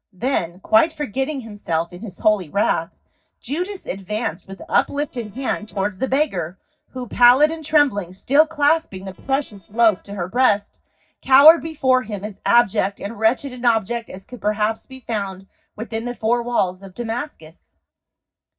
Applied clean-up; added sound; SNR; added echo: neural separator model SepFormer DNS4.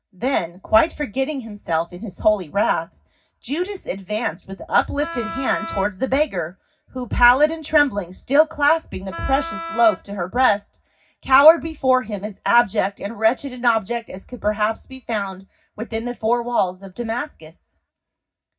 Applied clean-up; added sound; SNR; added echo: none; Wind instrument, woodwind instrument; 9 dB; reverberation time 0.4 s.